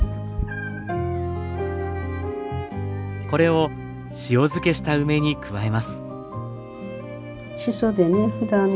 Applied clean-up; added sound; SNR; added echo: none; Meow; 13 dB; none.